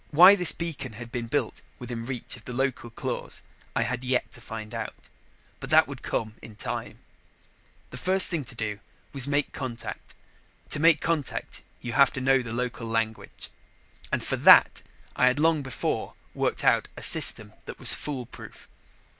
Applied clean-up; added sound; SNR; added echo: none; none; none; none.